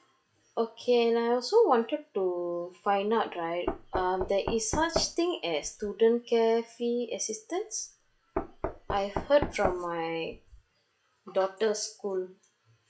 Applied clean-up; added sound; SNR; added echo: classical method WPE with log-MMSE.